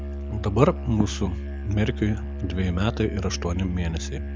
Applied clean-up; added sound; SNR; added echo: none; Musical instrument; 6 dB; none.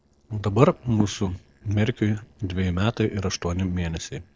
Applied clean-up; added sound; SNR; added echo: neural separator model SepFormer DNS4.